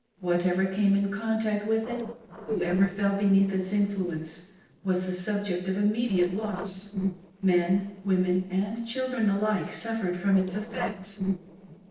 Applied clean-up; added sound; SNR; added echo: neural separator model SepFormer DNS4.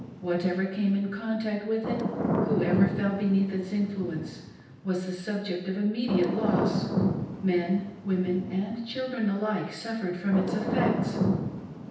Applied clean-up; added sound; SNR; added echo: none; Thunder / Rain; 3 dB; reverberation time 0.9 s.